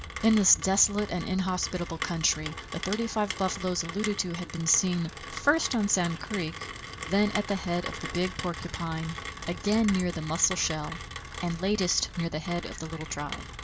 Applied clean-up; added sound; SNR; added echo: none; Rain; 10 dB; none.